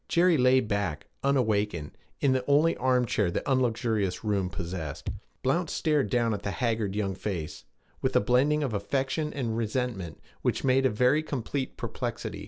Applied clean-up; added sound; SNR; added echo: none; Bass drum; 8 dB; none.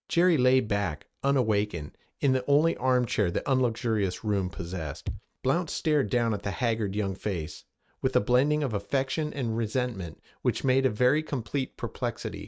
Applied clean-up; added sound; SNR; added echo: neural mask model RNNoise.